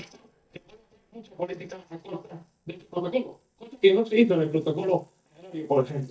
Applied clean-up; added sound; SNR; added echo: neural mask model DeepFilterNet 3.